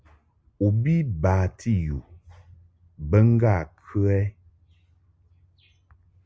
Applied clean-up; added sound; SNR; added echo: none; none; none; none.